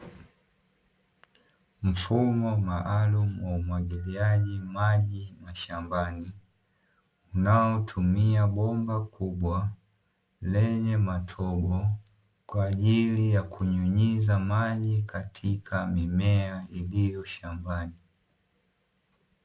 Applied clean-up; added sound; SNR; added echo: none; none; none; none.